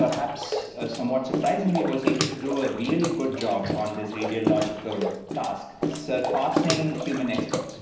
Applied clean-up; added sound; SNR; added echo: none; Bathtub (filling or washing) / Water / Splash, splatter; 2 dB; reverberation time 0.9 s.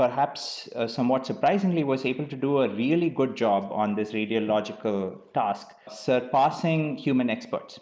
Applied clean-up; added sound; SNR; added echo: none; none; none; none.